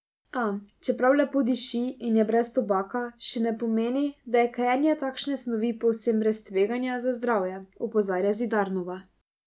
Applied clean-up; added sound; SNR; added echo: none; none; none; none.